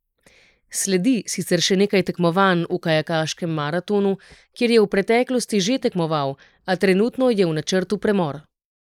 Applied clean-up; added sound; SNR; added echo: neural mask model Resemble Enhance denoiser.